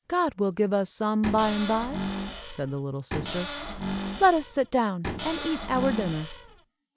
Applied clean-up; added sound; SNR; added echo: none; Cupboard open or close / Door; 7 dB; none.